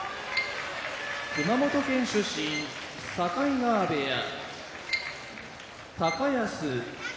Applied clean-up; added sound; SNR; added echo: none; Bowed string instrument; 14 dB; none.